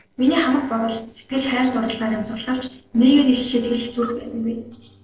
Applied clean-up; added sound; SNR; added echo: neural separator model SepFormer DNS4.